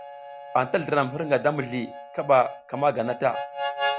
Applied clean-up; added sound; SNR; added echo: none; Harmonica; 8 dB; none.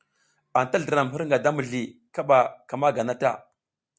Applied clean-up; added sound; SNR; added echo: none; none; none; none.